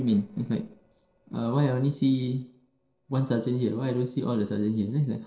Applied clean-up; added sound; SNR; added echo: neural separator model SepFormer DNS4.